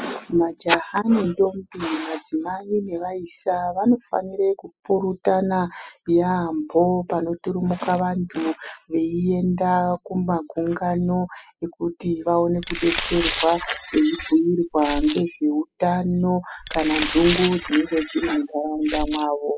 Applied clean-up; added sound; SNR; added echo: classical method spectral subtraction.